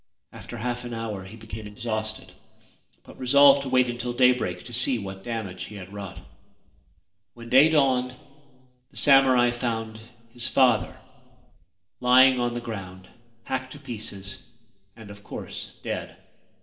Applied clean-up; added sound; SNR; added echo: neural separator model SepFormer DNS4.